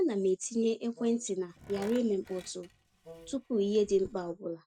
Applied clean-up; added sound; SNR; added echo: none; Wind instrument, woodwind instrument + Tools; 20 dB; none.